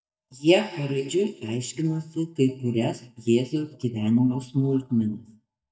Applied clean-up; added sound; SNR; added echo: neural mask model DeepFilterNet 3.